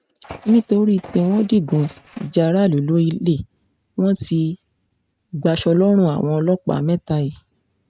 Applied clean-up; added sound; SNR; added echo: neural mask model RNNoise.